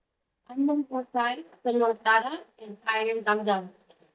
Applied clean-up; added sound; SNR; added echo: neural mask model DeepFilterNet 3.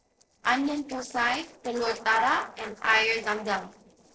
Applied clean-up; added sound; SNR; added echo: neural separator model SepFormer DNS4.